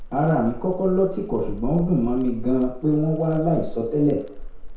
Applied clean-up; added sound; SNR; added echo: none; Crackle; 9 dB; reverberation time 0.6 s.